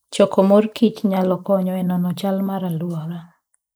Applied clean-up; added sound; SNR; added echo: neural mask model Resemble Enhance denoiser.